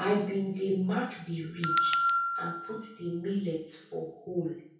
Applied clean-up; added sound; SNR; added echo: none; Bell; -2 dB; reverberation time 0.6 s.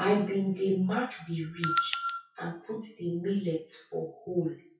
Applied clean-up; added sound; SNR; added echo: classical method WPE with log-MMSE.